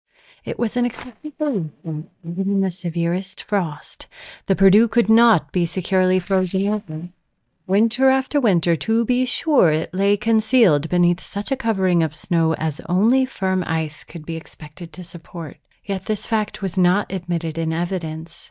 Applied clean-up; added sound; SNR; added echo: neural mask model DeepFilterNet 3.